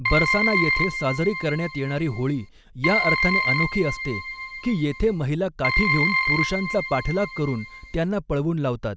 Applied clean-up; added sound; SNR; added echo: none; Keyboard (musical); 1 dB; none.